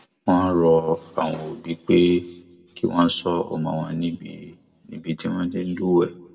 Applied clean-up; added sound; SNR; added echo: none; none; none; reverberation time 0.8 s.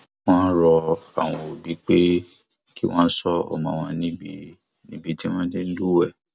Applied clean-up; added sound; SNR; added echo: none; none; none; none.